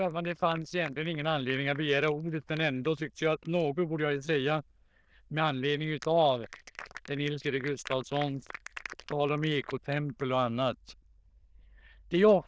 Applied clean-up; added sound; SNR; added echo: neural diffusion model UNIVERSE++.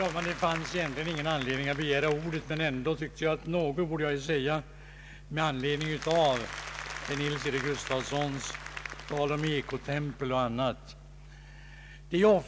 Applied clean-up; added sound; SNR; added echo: none; Applause; 13 dB; none.